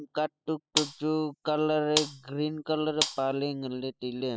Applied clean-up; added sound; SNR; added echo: classical method spectral subtraction.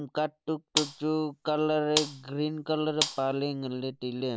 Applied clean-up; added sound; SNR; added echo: none; Gunshot, gunfire; 6 dB; none.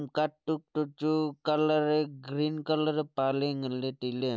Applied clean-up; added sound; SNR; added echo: none; none; none; none.